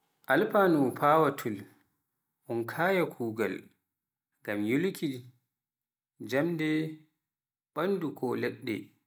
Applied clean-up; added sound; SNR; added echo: none; none; none; none.